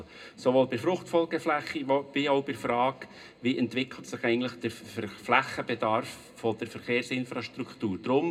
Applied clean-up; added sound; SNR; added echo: none; none; none; reverberation time 0.2 s.